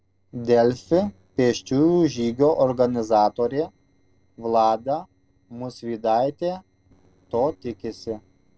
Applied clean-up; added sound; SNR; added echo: neural separator model SepFormer DNS4.